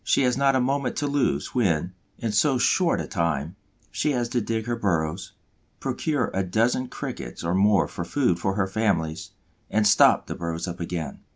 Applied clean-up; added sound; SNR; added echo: none; none; none; none.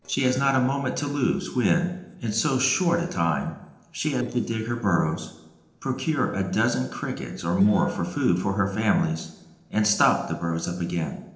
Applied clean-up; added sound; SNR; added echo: neural separator model SepFormer DNS4.